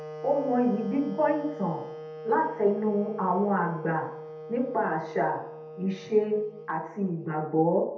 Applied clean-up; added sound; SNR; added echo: none; Wind instrument, woodwind instrument; 13 dB; reverberation time 0.7 s.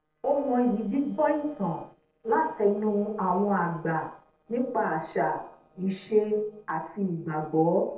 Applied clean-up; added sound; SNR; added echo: neural separator model SepFormer DNS4.